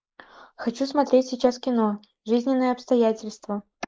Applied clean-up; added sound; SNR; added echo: neural mask model Resemble Enhance denoiser.